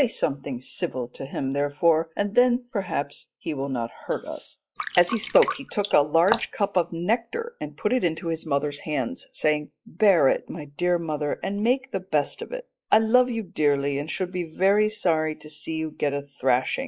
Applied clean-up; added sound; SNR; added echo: classical method log-MMSE.